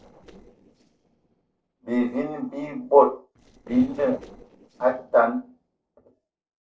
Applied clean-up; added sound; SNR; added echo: neural separator model SepFormer DNS4.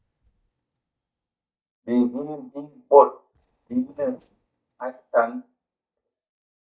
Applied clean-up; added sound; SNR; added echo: neural mask model DeepFilterNet 3.